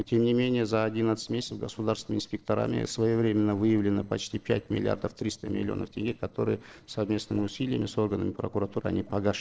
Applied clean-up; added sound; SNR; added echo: neural separator model SepFormer DNS4.